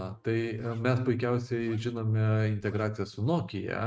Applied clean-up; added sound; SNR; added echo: neural mask model RNNoise.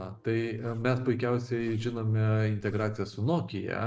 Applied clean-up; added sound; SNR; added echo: neural separator model SepFormer DNS4.